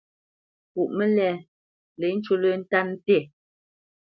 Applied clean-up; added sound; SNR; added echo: none; none; none; none.